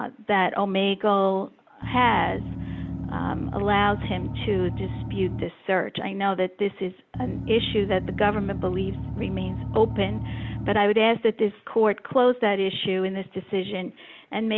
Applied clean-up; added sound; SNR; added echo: none; Engine; 6 dB; none.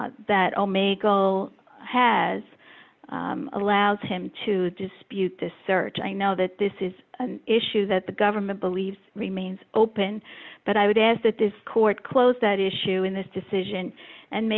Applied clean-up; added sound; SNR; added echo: none; none; none; none.